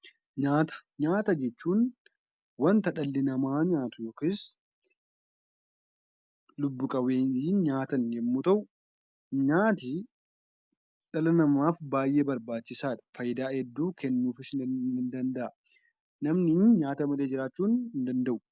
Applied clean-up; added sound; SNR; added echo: none; none; none; none.